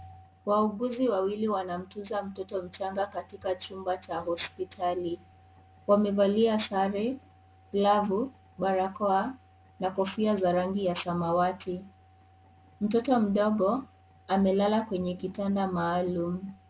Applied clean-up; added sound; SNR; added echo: none; none; none; none.